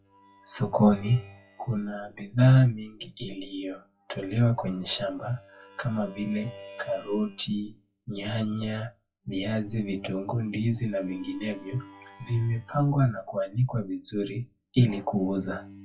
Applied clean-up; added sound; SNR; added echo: classical method WPE with log-MMSE.